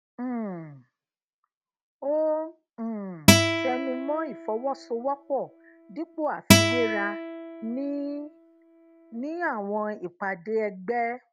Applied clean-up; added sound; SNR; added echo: none; Acoustic guitar; -5 dB; none.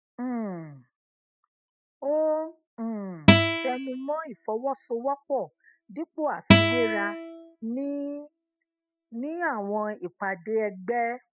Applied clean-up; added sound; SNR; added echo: classical method spectral subtraction.